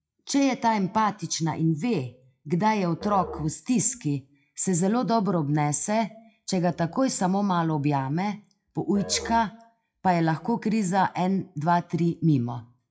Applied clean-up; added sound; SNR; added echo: classical method WPE with log-MMSE.